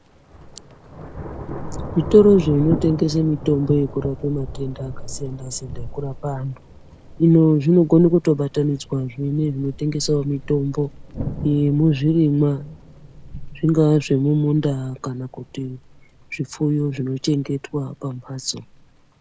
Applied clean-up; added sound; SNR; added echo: none; Thunder / Rain; 13 dB; none.